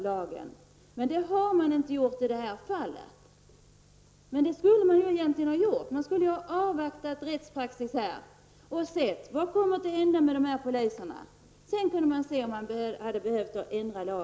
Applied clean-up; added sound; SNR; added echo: none; none; none; none.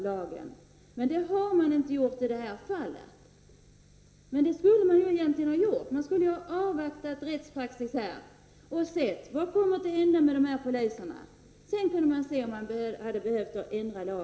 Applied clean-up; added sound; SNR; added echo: none; none; none; reverberation time 1.2 s.